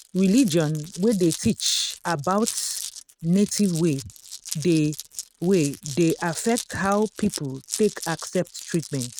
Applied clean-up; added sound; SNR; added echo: neural mask model RNNoise.